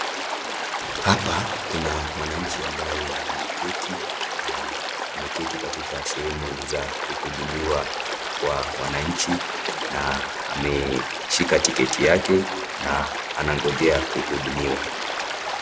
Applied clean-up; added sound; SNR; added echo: none; Stream; 2 dB; none.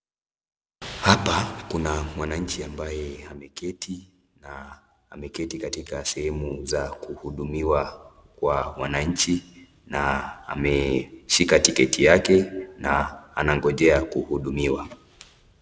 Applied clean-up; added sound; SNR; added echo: none; none; none; none.